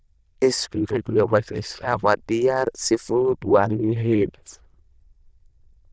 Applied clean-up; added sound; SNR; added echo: neural diffusion model UNIVERSE++.